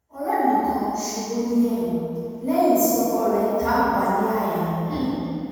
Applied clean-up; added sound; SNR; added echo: none; none; none; reverberation time 2.1 s.